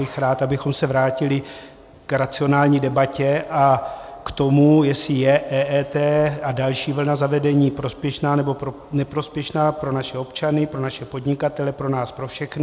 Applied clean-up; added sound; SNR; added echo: none; none; none; none.